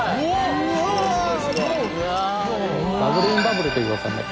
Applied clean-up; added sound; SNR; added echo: none; Tools + Coin (dropping) / Glass; 18 dB; none.